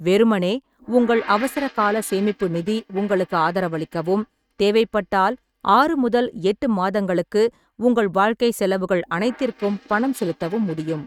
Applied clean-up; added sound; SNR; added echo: neural mask model RNNoise.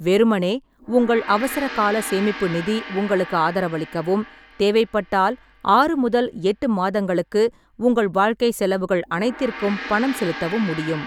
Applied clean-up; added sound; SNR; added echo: none; Gong; 16 dB; none.